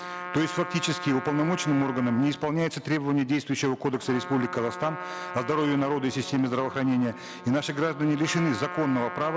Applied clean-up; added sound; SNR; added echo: none; Trumpet; 12 dB; none.